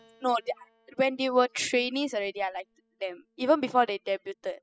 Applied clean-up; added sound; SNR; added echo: classical method spectral subtraction.